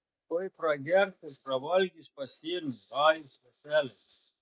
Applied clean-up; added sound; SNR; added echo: neural mask model DeepFilterNet 3.